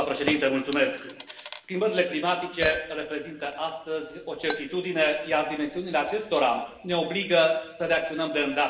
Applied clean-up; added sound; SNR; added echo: none; Chink, clink / Liquid; 10 dB; reverberation time 0.8 s.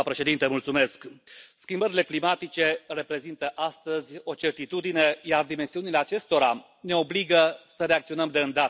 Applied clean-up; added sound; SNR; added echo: none; none; none; none.